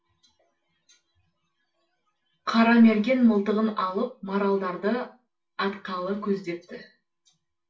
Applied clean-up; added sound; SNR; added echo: none; none; none; reverberation time 0.3 s.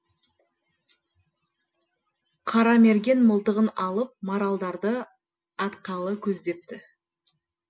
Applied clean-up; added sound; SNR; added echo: none; none; none; none.